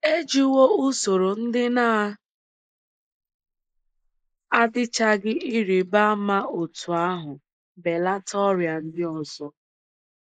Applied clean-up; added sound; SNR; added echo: neural mask model Resemble Enhance denoiser.